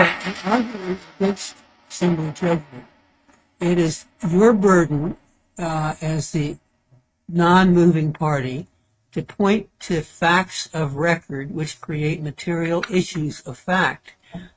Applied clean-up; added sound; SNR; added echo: neural mask model RNNoise.